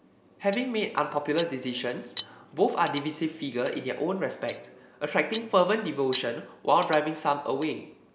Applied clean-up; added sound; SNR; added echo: none; Cutlery, silverware; 19 dB; none.